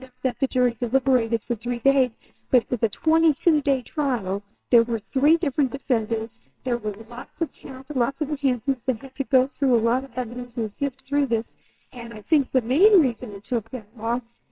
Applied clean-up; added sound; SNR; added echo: neural separator model SepFormer WHAMR!.